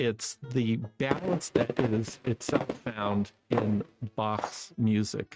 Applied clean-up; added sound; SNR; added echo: neural mask model RNNoise.